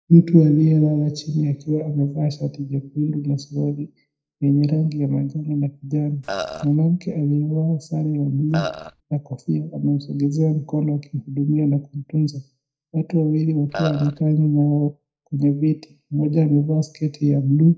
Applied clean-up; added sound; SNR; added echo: neural mask model DeepFilterNet 3.